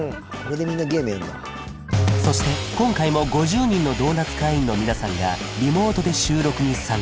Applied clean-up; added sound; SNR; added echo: none; none; none; none.